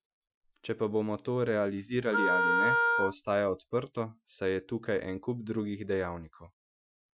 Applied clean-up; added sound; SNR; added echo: classical method Wiener filter.